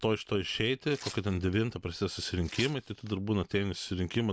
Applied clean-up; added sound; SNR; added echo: none; Tearing; 17 dB; none.